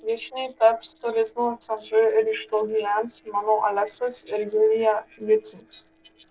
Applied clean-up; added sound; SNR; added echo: neural separator model SepFormer DNS4.